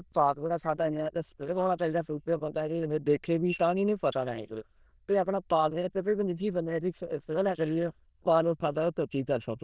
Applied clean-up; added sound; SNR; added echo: neural diffusion model UNIVERSE++.